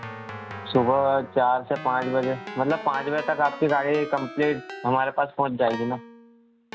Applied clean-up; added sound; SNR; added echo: none; Keyboard (musical); 14 dB; none.